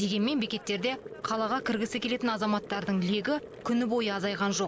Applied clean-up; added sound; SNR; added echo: none; Boiling; 15 dB; none.